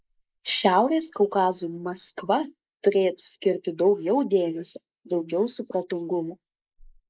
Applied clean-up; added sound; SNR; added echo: neural mask model Resemble Enhance denoiser.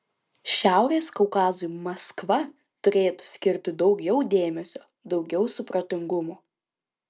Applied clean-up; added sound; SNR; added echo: none; none; none; none.